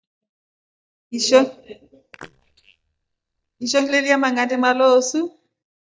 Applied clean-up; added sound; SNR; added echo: neural mask model DeepFilterNet 3.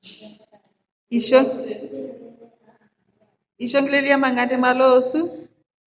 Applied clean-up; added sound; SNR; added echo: none; none; none; none.